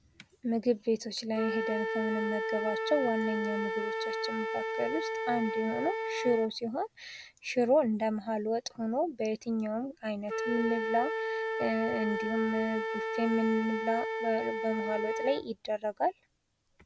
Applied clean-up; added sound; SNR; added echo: none; Wind instrument, woodwind instrument; 3 dB; none.